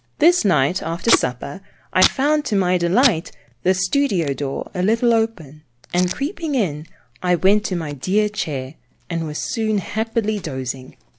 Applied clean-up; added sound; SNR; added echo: none; Packing tape, duct tape; 11 dB; none.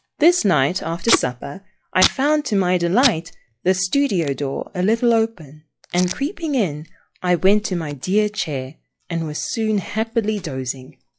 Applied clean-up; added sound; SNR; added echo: classical method log-MMSE.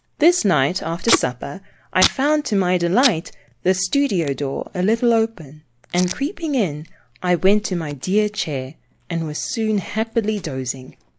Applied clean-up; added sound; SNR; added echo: neural mask model Resemble Enhance denoiser.